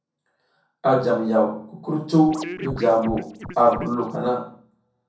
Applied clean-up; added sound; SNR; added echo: none; Scratching (performance technique); 12 dB; reverberation time 0.6 s.